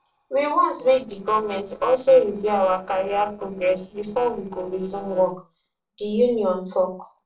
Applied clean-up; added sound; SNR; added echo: neural separator model SepFormer DNS4.